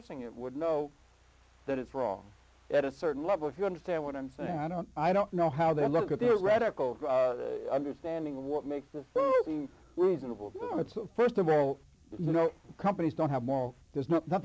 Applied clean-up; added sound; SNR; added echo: none; none; none; none.